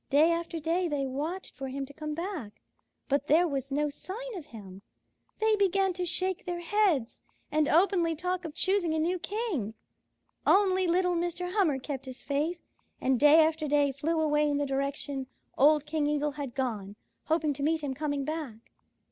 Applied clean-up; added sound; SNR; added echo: none; none; none; none.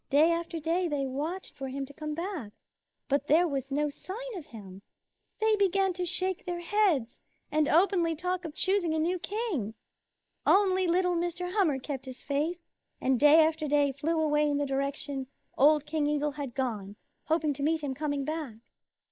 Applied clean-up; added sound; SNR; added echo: neural mask model Resemble Enhance denoiser.